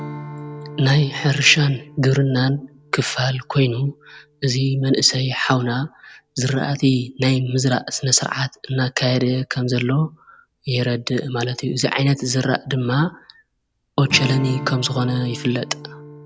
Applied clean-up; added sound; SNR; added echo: none; Strum; 17 dB; none.